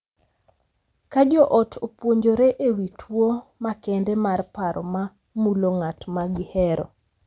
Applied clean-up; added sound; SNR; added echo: none; none; none; none.